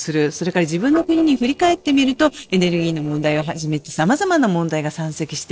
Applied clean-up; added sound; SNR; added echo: neural separator model SepFormer DNS4.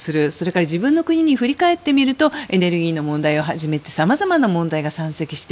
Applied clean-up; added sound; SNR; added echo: none; none; none; none.